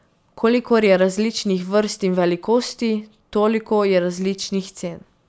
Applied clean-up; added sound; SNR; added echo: none; none; none; none.